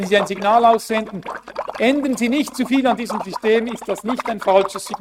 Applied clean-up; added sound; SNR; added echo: neural mask model RNNoise.